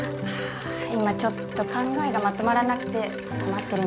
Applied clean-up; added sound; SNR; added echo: none; Wind chime; 11 dB; none.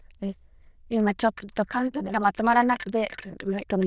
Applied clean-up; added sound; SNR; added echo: neural diffusion model UNIVERSE++.